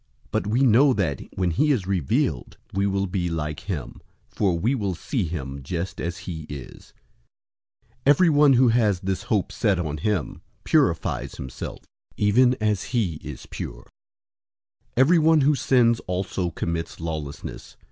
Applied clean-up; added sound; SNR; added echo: none; none; none; none.